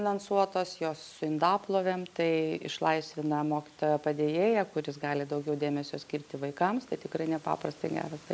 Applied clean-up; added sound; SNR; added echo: none; none; none; none.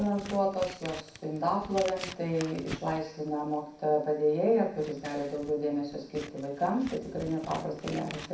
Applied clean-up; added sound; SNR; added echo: none; Scissors; 15 dB; reverberation time 0.6 s.